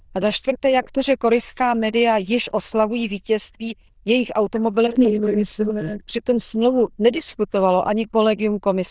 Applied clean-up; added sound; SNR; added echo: neural diffusion model UNIVERSE++.